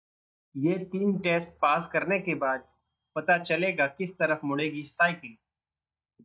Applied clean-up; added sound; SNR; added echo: neural mask model DeepFilterNet 3.